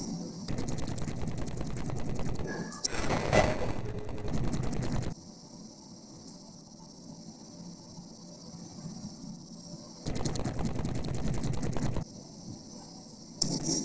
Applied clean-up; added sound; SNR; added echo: neural separator model SepFormer DNS4.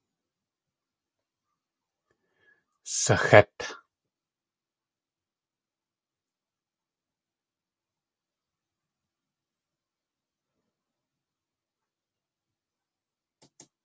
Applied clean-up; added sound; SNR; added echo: none; none; none; none.